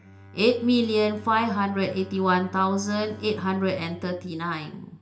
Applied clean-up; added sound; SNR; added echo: none; Bowed string instrument; 18 dB; reverberation time 0.5 s.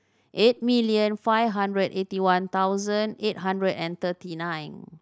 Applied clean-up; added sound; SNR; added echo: none; none; none; none.